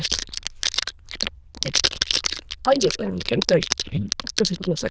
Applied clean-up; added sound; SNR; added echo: neural diffusion model UNIVERSE++.